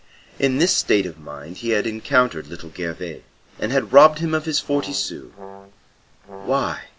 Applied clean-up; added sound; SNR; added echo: none; Brass instrument; 17 dB; none.